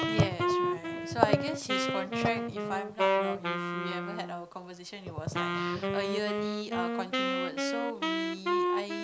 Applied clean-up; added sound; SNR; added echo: none; Wind instrument, woodwind instrument; -3 dB; none.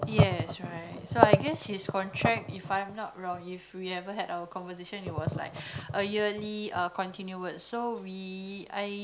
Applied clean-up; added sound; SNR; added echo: none; none; none; none.